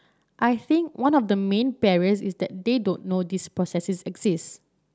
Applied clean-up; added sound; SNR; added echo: none; none; none; none.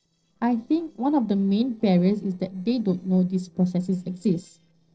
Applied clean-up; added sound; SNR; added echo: neural separator model SepFormer DNS4.